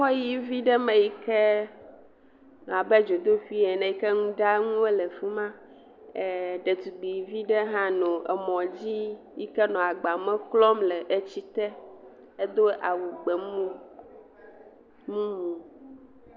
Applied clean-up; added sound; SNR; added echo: none; none; none; none.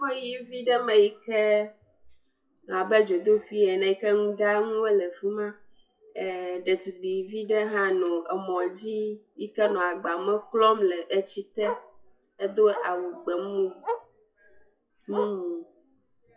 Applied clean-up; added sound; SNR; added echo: classical method WPE with log-MMSE.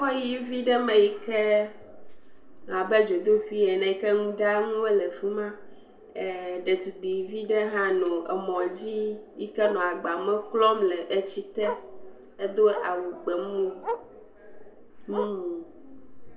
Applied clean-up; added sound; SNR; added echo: none; Bark; 17 dB; reverberation time 0.4 s.